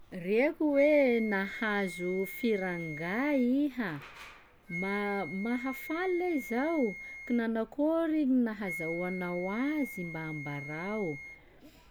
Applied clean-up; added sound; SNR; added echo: none; Wind instrument, woodwind instrument; 13 dB; none.